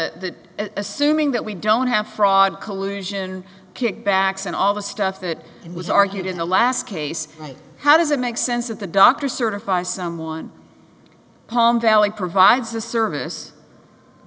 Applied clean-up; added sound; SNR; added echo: none; none; none; none.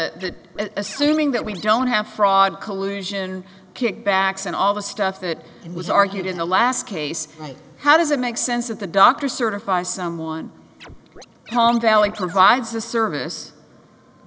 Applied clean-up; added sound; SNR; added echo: none; Scratching (performance technique); 18 dB; none.